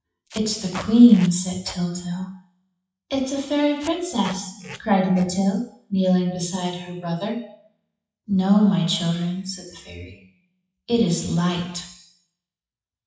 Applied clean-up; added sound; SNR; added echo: classical method WPE with log-MMSE.